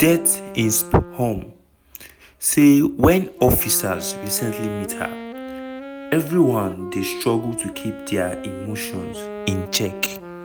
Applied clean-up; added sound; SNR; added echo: none; Wind instrument, woodwind instrument; 13 dB; none.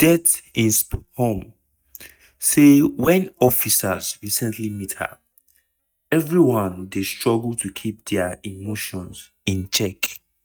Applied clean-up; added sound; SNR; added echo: neural mask model DeepFilterNet 3.